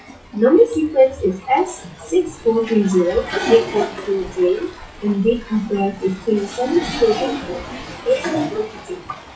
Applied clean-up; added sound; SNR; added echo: classical method WPE with log-MMSE.